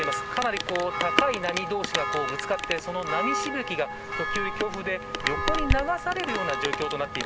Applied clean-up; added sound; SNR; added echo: none; Church bell + Rain; -1 dB; none.